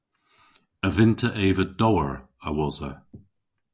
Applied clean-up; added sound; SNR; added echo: none; none; none; none.